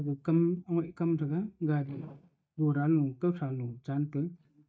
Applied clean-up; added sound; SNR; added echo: neural mask model DeepFilterNet 3.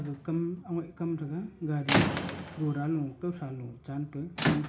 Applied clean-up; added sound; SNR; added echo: none; Squeak / Rattle / Slam; 0 dB; reverberation time 0.4 s.